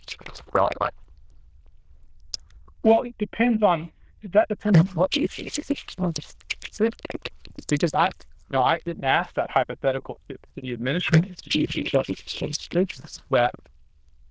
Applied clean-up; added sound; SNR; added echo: neural diffusion model UNIVERSE++.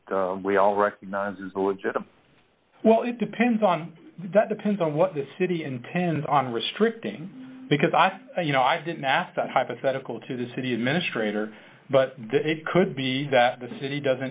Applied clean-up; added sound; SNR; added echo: none; none; none; none.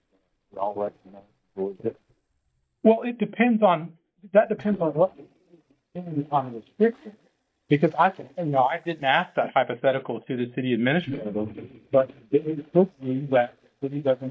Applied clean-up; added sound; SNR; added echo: neural mask model DeepFilterNet 3.